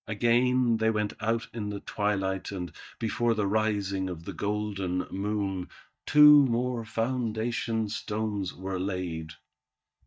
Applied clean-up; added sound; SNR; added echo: neural mask model DeepFilterNet 3.